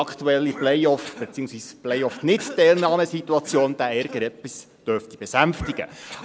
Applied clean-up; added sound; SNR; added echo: none; Cough; 19 dB; none.